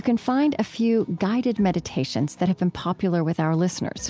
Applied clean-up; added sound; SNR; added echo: none; none; none; none.